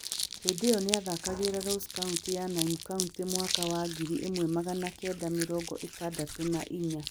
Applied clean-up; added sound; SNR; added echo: none; Crumpling, crinkling; 5 dB; none.